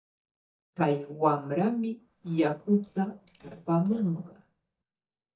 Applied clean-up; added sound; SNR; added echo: neural mask model DeepFilterNet 3.